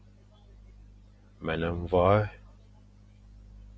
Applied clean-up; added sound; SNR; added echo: none; none; none; none.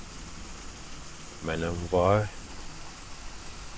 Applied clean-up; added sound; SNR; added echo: none; Rain; 8 dB; none.